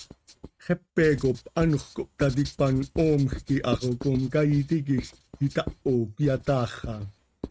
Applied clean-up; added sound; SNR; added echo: neural mask model RNNoise.